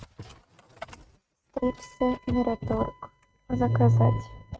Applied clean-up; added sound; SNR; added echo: neural mask model RNNoise.